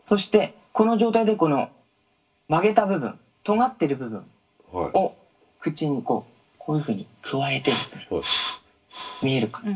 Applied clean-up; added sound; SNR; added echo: none; none; none; reverberation time 0.2 s.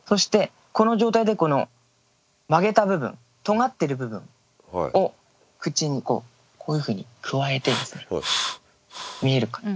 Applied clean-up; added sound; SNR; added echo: none; none; none; none.